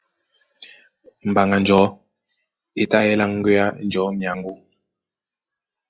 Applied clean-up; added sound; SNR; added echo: classical method log-MMSE.